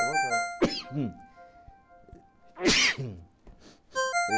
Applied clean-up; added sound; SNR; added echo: none; Ringtone; 2 dB; none.